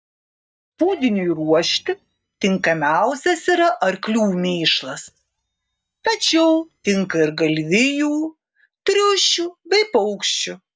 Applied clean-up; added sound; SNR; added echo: neural mask model DeepFilterNet 3.